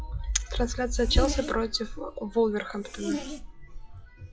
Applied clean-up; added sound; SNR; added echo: classical method WPE with log-MMSE.